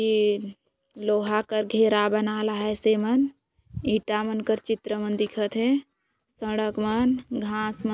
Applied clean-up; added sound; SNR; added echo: none; none; none; none.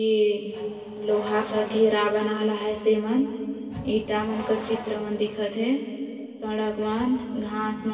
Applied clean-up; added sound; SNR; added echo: none; Race car, auto racing / Accelerating, revving, vroom; 15 dB; reverberation time 2.6 s.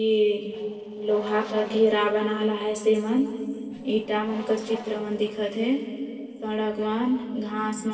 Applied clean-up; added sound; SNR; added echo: neural separator model SepFormer DNS4.